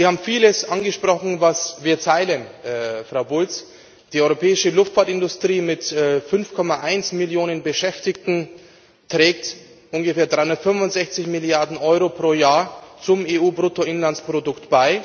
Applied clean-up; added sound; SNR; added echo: none; none; none; none.